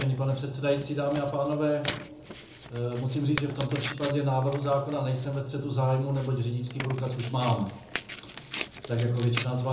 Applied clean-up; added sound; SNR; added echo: none; Tearing; 10 dB; reverberation time 0.6 s.